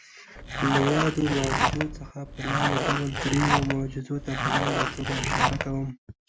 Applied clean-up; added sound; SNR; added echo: none; Zipper (clothing); -2 dB; none.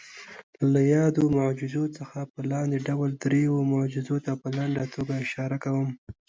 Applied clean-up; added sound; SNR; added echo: none; none; none; none.